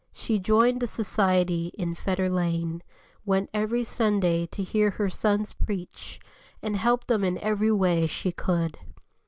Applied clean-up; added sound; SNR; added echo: none; none; none; none.